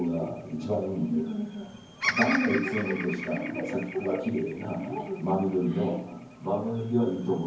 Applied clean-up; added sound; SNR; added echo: none; Bird vocalization, bird call, bird song; 9 dB; reverberation time 0.9 s.